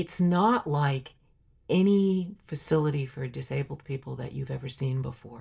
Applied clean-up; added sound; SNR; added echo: none; none; none; reverberation time 0.2 s.